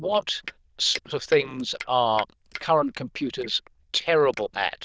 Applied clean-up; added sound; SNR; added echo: neural diffusion model UNIVERSE++.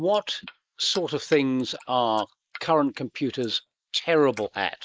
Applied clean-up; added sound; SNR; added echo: neural mask model Resemble Enhance denoiser.